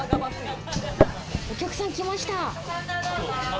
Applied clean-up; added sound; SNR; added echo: none; Microwave oven; 0 dB; none.